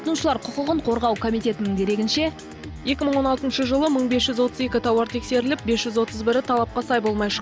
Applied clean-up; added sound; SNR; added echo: none; none; none; none.